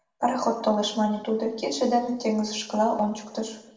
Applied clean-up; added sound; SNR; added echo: none; none; none; reverberation time 0.8 s.